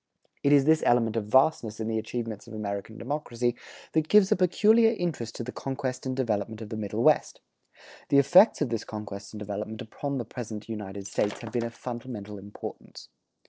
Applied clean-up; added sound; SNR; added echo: neural separator model SepFormer DNS4.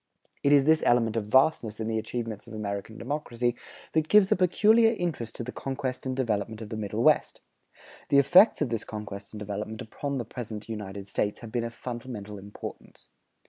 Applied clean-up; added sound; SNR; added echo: none; none; none; none.